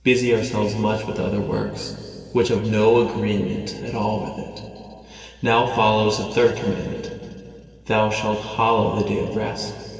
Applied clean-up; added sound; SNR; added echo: none; none; none; reverberation time 2.6 s.